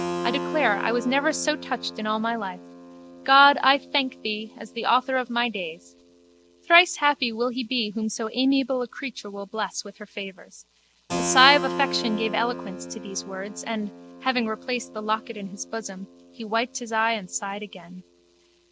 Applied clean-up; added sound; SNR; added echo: none; Keyboard (musical); 11 dB; none.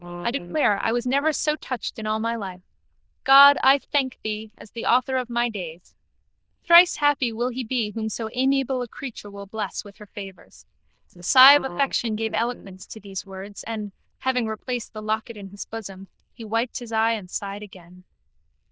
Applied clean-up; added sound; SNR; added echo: neural diffusion model UNIVERSE++.